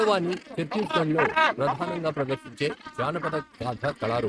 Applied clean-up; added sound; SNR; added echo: neural mask model RNNoise.